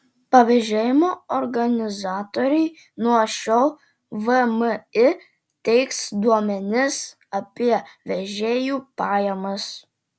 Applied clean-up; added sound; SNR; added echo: none; none; none; none.